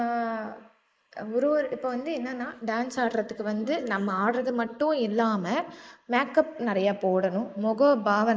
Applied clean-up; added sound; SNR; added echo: neural mask model Resemble Enhance denoiser.